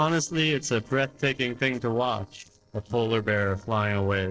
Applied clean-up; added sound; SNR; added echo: neural separator model SepFormer DNS4.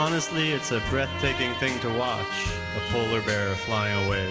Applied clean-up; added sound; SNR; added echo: none; Wind instrument, woodwind instrument; 17 dB; none.